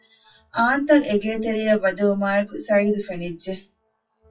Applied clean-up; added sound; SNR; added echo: classical method WPE with log-MMSE.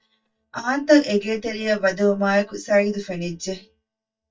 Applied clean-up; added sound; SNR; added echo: neural mask model DeepFilterNet 3.